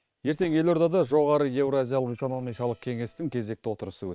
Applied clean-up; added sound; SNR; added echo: neural separator model SepFormer WHAM!.